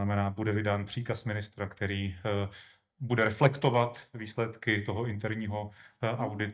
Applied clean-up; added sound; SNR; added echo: neural mask model DeepFilterNet 3.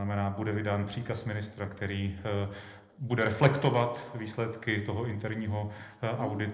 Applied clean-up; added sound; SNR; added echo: neural separator model SepFormer DNS4.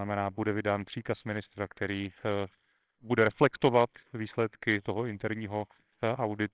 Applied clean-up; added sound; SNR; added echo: neural separator model SepFormer WHAMR!.